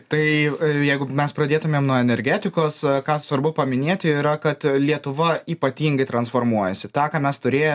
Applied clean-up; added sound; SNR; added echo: none; none; none; none.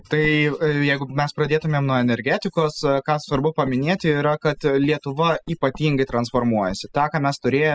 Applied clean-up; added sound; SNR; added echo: classical method spectral subtraction.